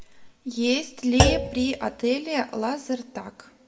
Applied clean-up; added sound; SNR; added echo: none; Thump, thud; 0 dB; reverberation time 1.2 s.